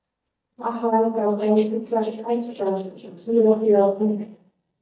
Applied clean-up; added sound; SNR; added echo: neural mask model DeepFilterNet 3.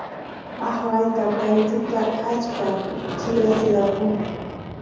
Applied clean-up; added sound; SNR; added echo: none; Aircraft; 8 dB; reverberation time 1.1 s.